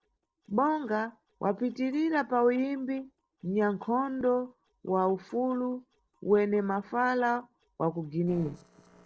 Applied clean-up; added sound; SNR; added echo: neural separator model SepFormer DNS4.